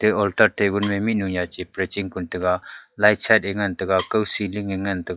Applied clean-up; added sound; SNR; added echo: classical method log-MMSE.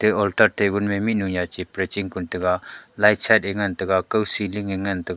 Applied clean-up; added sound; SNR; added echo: none; none; none; none.